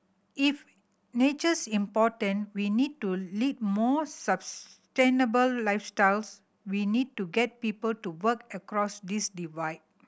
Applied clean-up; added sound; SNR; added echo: none; none; none; none.